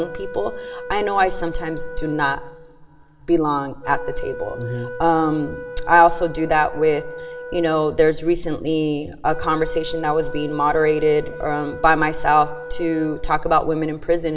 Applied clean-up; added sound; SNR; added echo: none; Wind instrument, woodwind instrument; 14 dB; reverberation time 2.2 s.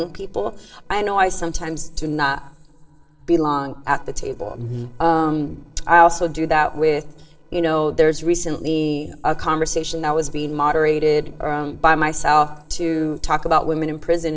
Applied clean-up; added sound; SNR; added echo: neural separator model SepFormer DNS4.